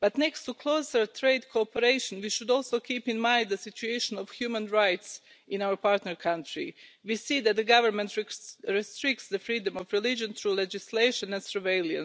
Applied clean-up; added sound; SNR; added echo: none; none; none; none.